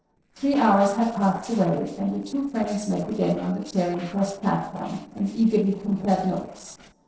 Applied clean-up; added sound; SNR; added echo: neural separator model SepFormer DNS4.